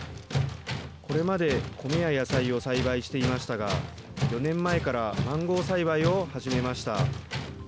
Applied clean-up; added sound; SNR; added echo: none; Tools; 4 dB; none.